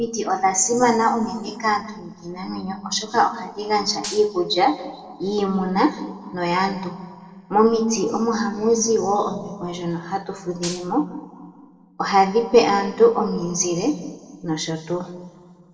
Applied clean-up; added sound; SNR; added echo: neural separator model SepFormer DNS4.